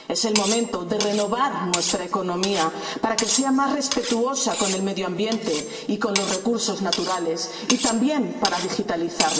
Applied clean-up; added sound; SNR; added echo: none; Cutlery, silverware; 6 dB; reverberation time 2.7 s.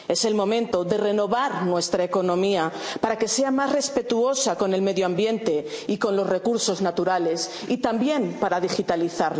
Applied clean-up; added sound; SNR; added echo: none; none; none; none.